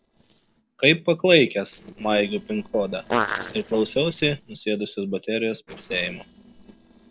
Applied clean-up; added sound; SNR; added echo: neural separator model SepFormer DNS4.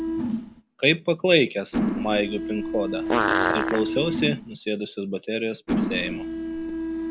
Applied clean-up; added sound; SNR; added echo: none; Fart + Mechanisms; 1 dB; none.